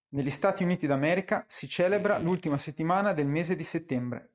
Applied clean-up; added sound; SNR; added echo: neural mask model RNNoise.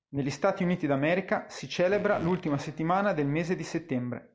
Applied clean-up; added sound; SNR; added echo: none; Fart; 18 dB; none.